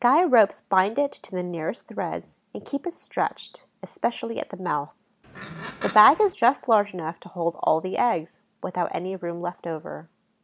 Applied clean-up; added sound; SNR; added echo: none; Livestock, farm animals, working animals; 13 dB; none.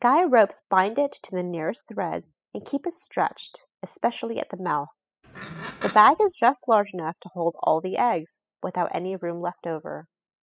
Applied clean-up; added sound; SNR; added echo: classical method spectral subtraction.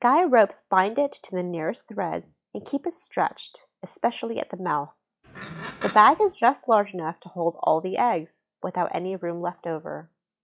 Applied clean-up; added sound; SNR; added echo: classical method log-MMSE.